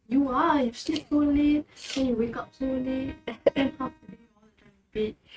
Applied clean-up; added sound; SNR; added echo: neural mask model RNNoise.